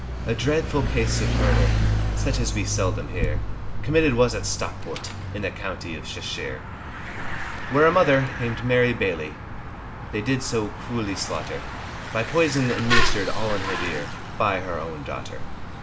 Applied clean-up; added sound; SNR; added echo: none; Mechanisms / Bicycle; 1 dB; none.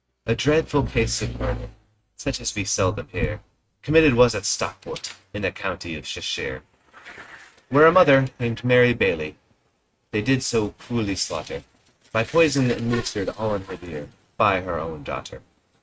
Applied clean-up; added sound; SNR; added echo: neural mask model RNNoise.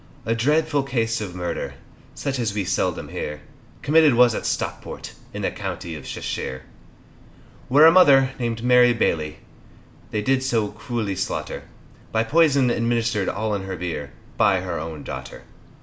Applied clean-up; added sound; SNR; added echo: none; none; none; none.